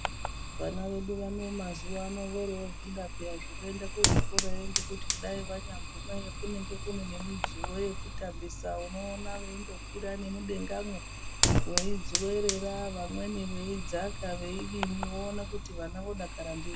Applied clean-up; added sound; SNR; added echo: none; Fire; -4 dB; none.